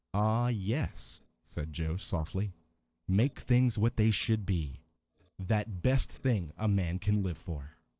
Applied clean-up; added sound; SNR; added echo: neural separator model SepFormer DNS4.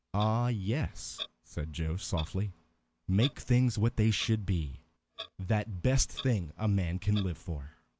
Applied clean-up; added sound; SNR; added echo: none; Clock; 18 dB; none.